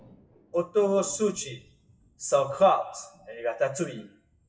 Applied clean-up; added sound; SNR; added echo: classical method WPE with log-MMSE.